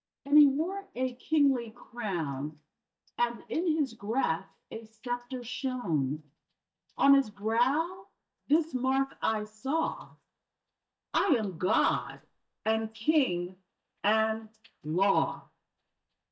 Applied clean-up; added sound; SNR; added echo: neural mask model DeepFilterNet 3.